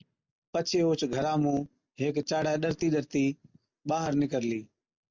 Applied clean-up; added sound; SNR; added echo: none; none; none; none.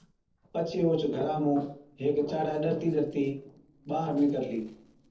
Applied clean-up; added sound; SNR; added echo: neural separator model SepFormer DNS4.